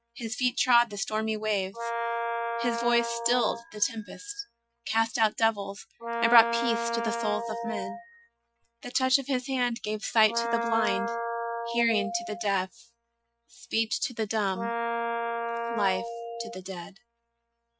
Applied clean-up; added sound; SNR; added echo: classical method Wiener filter.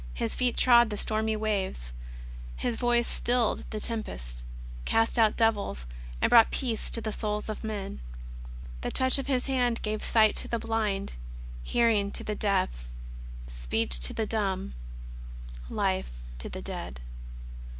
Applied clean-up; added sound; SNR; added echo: none; none; none; none.